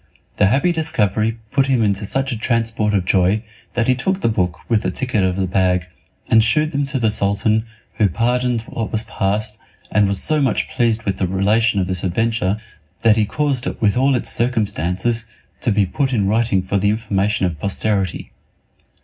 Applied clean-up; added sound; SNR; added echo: none; none; none; reverberation time 0.4 s.